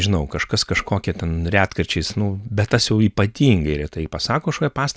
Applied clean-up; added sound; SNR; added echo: none; none; none; none.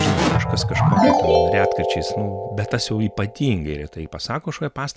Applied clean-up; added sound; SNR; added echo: none; Keyboard (musical); -4 dB; none.